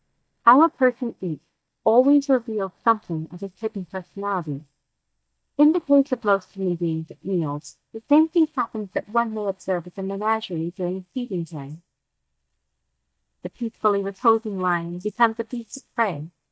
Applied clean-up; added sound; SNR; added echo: neural mask model DeepFilterNet 3.